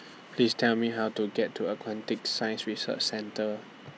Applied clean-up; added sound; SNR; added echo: none; none; none; none.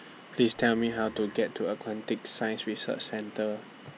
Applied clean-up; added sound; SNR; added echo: none; Burping, eructation; 20 dB; none.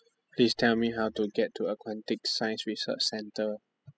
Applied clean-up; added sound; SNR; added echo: classical method spectral subtraction.